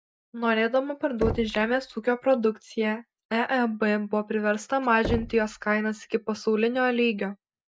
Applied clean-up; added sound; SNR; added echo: none; Knock; 13 dB; none.